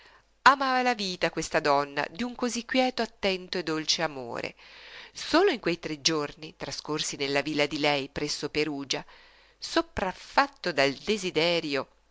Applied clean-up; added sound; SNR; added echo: none; none; none; none.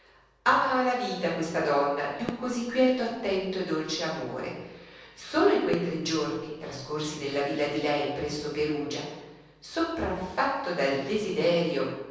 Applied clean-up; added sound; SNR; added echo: none; Fireworks; 17 dB; reverberation time 1.1 s.